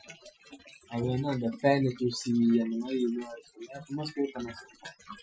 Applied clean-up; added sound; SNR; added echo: classical method Wiener filter.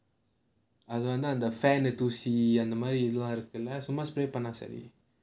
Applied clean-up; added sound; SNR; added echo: none; none; none; none.